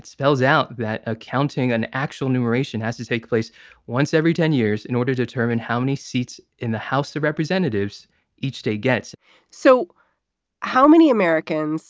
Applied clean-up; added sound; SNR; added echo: none; none; none; none.